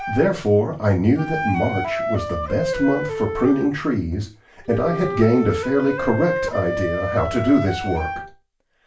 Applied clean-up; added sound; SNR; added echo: none; Wind instrument, woodwind instrument; 6 dB; reverberation time 0.3 s.